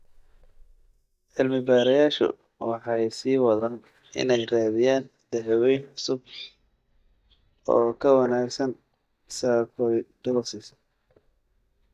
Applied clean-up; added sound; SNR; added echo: neural mask model DeepFilterNet 3.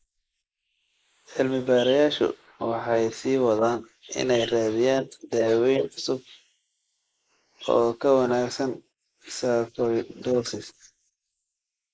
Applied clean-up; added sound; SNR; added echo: neural mask model Resemble Enhance denoiser.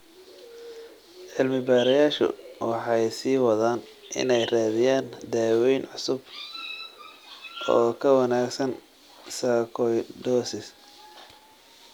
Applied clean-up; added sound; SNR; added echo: none; none; none; none.